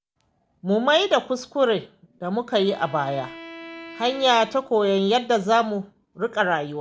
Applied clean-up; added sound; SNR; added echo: none; Bowed string instrument; 19 dB; none.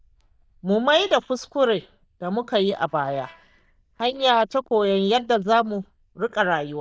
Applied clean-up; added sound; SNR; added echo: neural diffusion model UNIVERSE++.